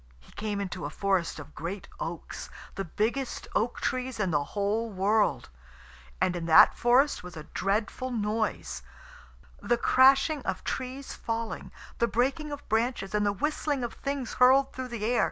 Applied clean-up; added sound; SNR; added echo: none; none; none; none.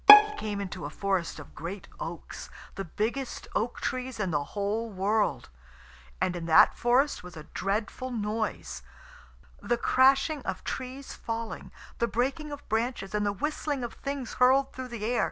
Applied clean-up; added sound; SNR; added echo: none; Bowed string instrument; -3 dB; none.